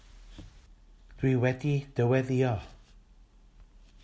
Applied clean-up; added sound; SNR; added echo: none; none; none; none.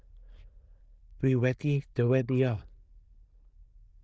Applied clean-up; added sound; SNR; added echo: neural diffusion model UNIVERSE++.